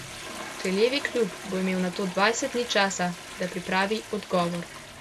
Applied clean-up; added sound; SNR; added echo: none; Toilet flush; 12 dB; none.